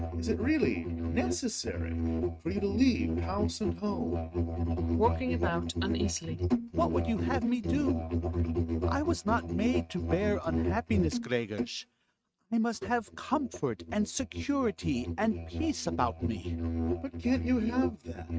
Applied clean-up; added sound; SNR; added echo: neural mask model RNNoise.